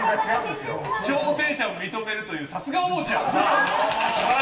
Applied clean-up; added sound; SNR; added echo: none; none; none; reverberation time 0.9 s.